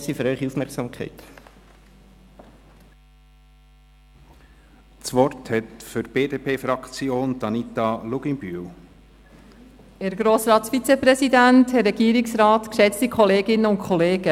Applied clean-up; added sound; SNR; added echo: none; none; none; none.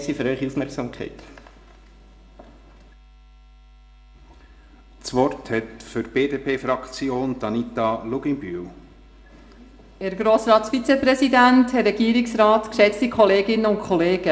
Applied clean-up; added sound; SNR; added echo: none; none; none; reverberation time 0.7 s.